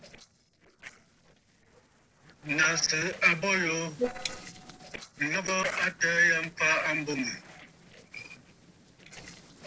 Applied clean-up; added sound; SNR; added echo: neural separator model SepFormer DNS4.